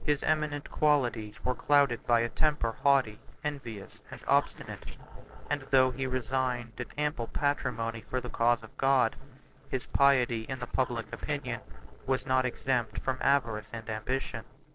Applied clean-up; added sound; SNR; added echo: neural separator model SepFormer DNS4.